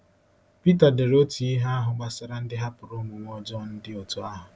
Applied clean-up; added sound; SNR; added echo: none; none; none; none.